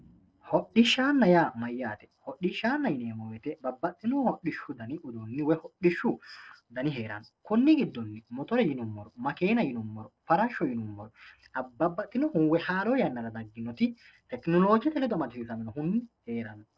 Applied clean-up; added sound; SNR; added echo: neural separator model SepFormer DNS4.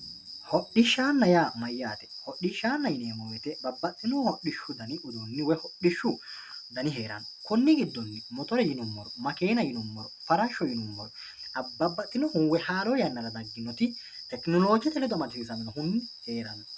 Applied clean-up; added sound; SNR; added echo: none; Cricket; 15 dB; none.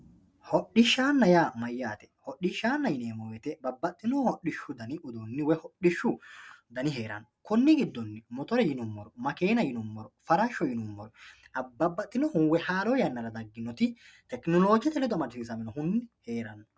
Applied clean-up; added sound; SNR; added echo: none; none; none; none.